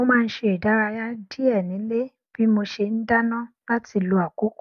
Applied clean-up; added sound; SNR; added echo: none; none; none; none.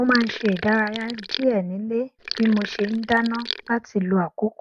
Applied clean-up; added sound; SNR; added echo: none; Sink (filling or washing); 11 dB; none.